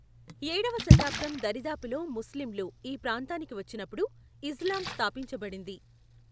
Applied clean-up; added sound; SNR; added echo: none; Splash, splatter; -4 dB; none.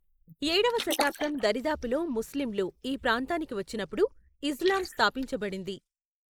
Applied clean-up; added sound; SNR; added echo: neural mask model Resemble Enhance denoiser.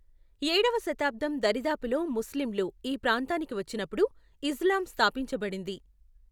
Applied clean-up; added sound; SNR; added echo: none; none; none; none.